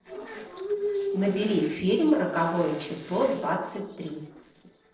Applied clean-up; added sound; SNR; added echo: neural separator model SepFormer DNS4.